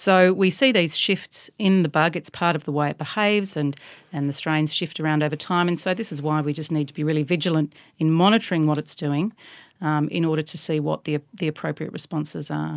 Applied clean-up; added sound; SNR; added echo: none; none; none; none.